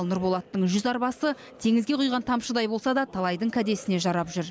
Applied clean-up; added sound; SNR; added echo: none; none; none; none.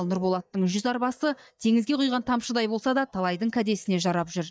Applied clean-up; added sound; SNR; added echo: neural mask model DeepFilterNet 3.